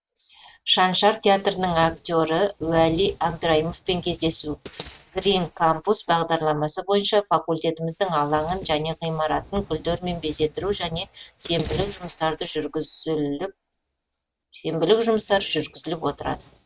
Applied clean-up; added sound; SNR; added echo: neural mask model RNNoise.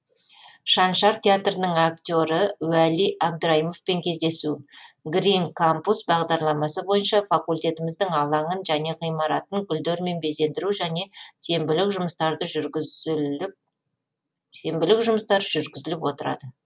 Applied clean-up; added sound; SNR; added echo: none; none; none; none.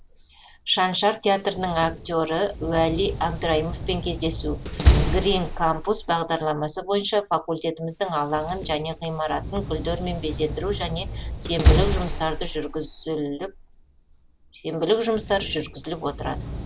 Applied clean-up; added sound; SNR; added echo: none; Slam; 2 dB; none.